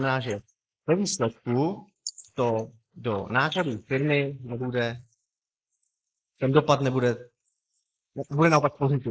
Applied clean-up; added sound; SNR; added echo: neural mask model Resemble Enhance denoiser.